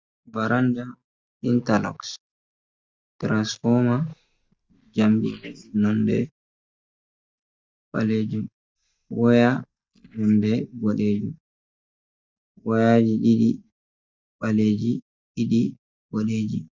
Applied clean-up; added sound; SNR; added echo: neural mask model DeepFilterNet 3.